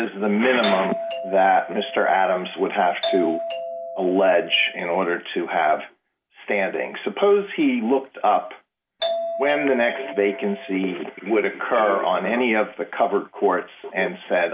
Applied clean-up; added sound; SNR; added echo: none; Doorbell; 8 dB; none.